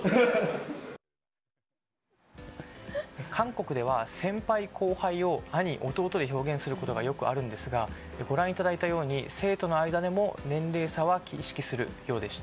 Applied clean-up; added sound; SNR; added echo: none; none; none; none.